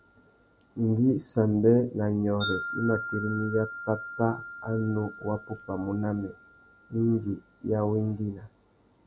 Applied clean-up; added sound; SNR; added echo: none; Wind chime; 13 dB; none.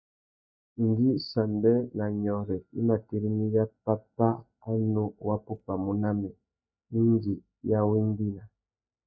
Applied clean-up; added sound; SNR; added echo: neural mask model DeepFilterNet 3.